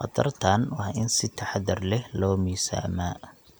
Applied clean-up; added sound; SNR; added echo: none; none; none; none.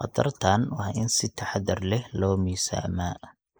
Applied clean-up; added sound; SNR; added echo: neural mask model Resemble Enhance denoiser.